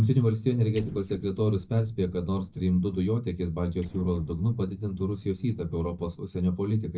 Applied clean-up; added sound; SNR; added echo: neural mask model DeepFilterNet 3.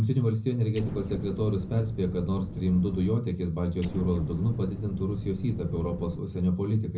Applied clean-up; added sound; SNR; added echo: none; Explosion; 11 dB; reverberation time 0.4 s.